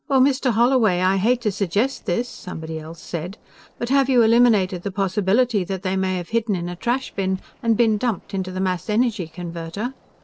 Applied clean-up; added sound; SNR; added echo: neural separator model SepFormer DNS4.